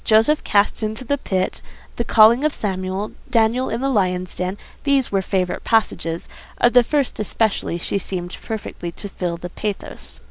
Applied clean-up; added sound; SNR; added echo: none; none; none; none.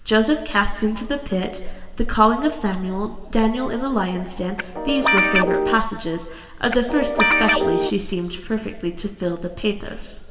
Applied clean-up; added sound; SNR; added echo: none; Guitar; -2 dB; reverberation time 1.7 s.